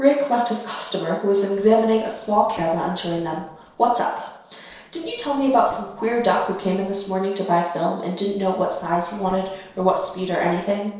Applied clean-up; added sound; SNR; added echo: neural separator model SepFormer DNS4.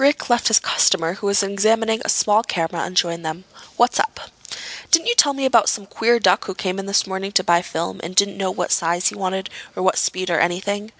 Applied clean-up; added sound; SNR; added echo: none; none; none; none.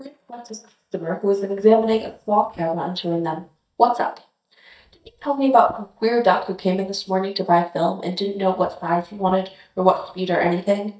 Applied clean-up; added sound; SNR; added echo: neural mask model DeepFilterNet 3.